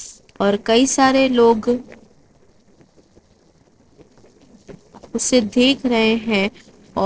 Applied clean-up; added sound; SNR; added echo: neural separator model SepFormer DNS4.